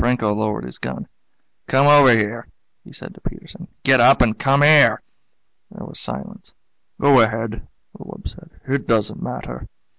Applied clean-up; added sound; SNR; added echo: none; none; none; none.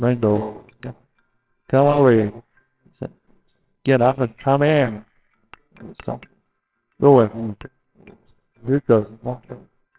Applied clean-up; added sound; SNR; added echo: neural separator model SepFormer WHAMR!.